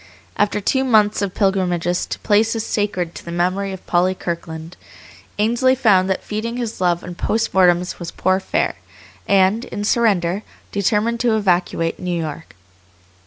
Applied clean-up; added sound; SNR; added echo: none; none; none; none.